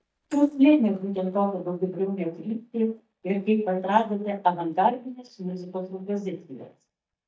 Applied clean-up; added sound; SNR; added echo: neural mask model DeepFilterNet 3.